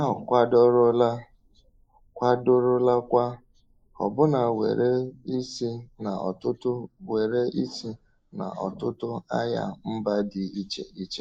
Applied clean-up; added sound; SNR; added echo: neural mask model Resemble Enhance denoiser.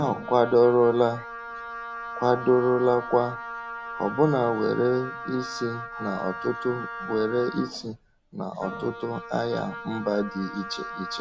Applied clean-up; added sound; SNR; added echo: none; Wind instrument, woodwind instrument; 11 dB; none.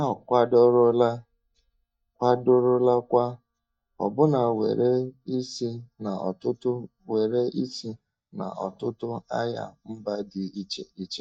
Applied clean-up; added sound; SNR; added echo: neural mask model DeepFilterNet 3.